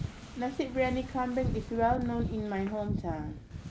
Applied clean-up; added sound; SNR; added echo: none; Wind / Ocean; 5 dB; none.